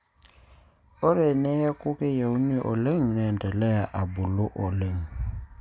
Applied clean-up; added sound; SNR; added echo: none; none; none; none.